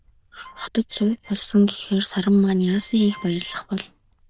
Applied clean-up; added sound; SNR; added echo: neural diffusion model UNIVERSE++.